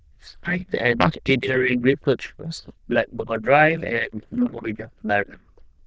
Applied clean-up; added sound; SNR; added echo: neural diffusion model UNIVERSE++.